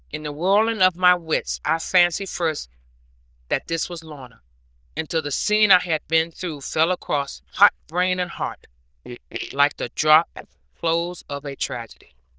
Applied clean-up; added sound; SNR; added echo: neural diffusion model UNIVERSE++.